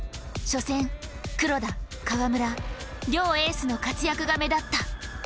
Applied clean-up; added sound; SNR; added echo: none; none; none; none.